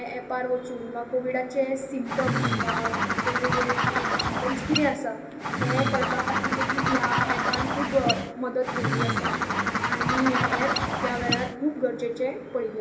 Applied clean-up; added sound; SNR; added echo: none; Bird; -3 dB; reverberation time 0.7 s.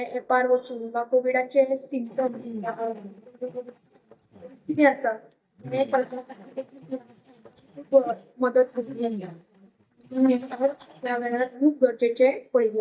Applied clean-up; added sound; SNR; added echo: neural mask model DeepFilterNet 3.